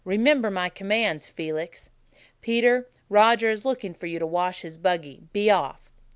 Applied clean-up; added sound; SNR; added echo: none; none; none; none.